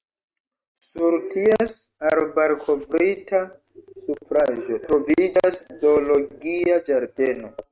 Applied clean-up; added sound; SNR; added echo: neural mask model RNNoise.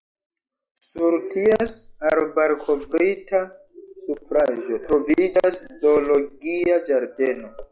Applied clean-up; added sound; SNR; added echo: classical method log-MMSE.